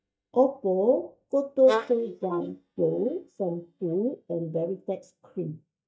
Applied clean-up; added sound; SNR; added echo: neural mask model DeepFilterNet 3.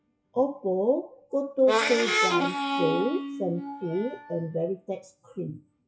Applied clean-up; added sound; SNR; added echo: classical method WPE with log-MMSE.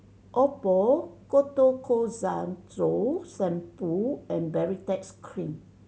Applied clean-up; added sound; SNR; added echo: none; none; none; none.